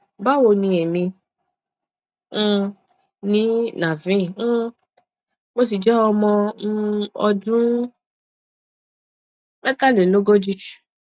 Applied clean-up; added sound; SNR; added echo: none; none; none; none.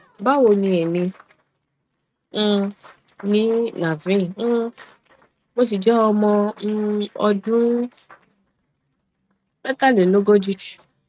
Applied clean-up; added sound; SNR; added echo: neural mask model RNNoise.